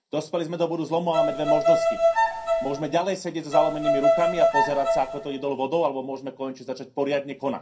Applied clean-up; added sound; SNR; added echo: none; Bowed string instrument; -4 dB; reverberation time 0.3 s.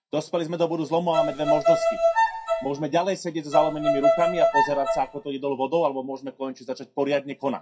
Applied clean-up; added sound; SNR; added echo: classical method WPE with log-MMSE.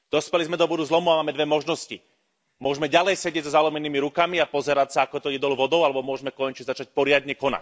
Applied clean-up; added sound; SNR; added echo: none; none; none; none.